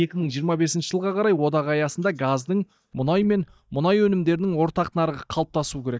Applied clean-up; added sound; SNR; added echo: neural mask model DeepFilterNet 3.